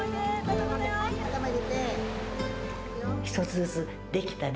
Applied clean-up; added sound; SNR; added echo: none; none; none; none.